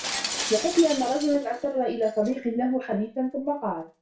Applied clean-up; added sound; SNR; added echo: none; Shatter; 10 dB; reverberation time 0.3 s.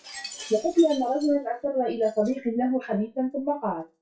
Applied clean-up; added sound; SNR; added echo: classical method WPE with log-MMSE.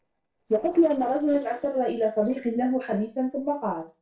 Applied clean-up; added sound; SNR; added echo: neural separator model SepFormer DNS4.